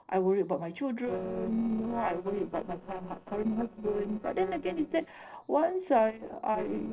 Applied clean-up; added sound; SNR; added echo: neural separator model SepFormer DNS4.